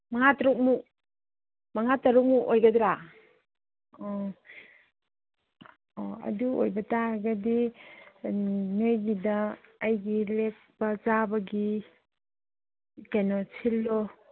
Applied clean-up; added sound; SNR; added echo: none; none; none; none.